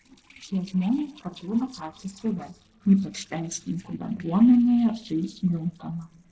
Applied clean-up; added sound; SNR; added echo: neural separator model SepFormer DNS4.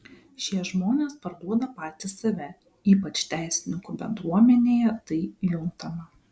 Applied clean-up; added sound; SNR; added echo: none; none; none; none.